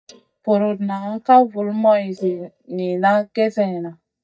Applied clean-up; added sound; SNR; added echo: neural mask model DeepFilterNet 3.